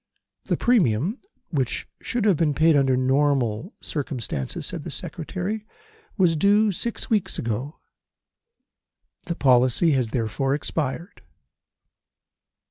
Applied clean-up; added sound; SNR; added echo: none; none; none; none.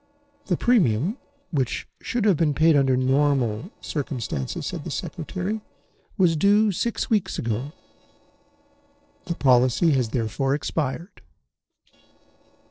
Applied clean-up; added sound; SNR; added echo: neural separator model SepFormer DNS4.